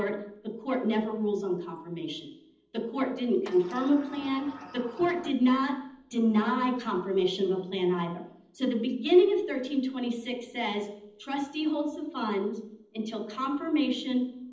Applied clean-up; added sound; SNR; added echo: neural separator model SepFormer DNS4.